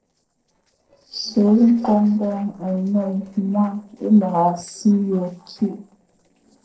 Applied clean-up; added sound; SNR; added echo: neural separator model SepFormer DNS4.